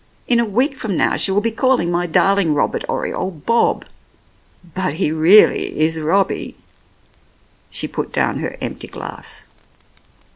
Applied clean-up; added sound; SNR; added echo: none; none; none; none.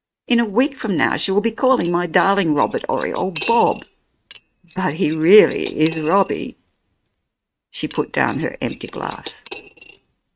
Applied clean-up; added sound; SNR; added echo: neural mask model RNNoise.